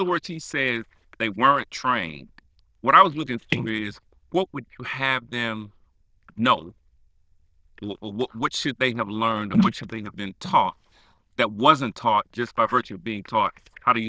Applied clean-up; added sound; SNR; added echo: neural diffusion model UNIVERSE++.